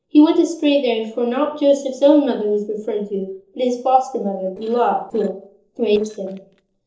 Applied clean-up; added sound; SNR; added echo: neural separator model SepFormer DNS4.